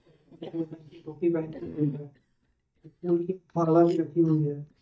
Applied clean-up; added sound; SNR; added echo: neural mask model DeepFilterNet 3.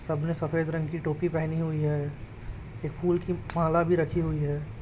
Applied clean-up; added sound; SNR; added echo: none; none; none; none.